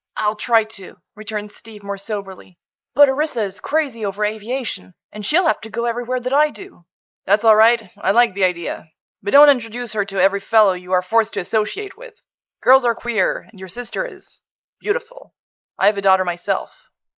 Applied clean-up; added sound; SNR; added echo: neural mask model Resemble Enhance denoiser.